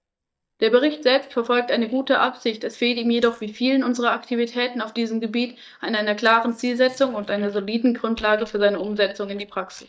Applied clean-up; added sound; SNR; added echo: neural mask model DeepFilterNet 3.